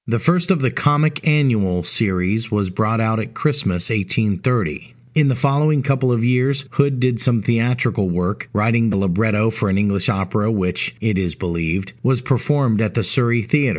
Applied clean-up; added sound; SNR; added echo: none; none; none; none.